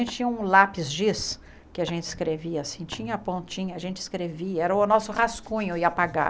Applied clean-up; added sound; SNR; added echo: none; Tap; 20 dB; none.